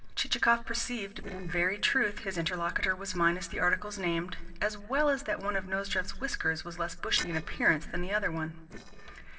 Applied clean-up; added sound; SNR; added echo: neural separator model SepFormer DNS4.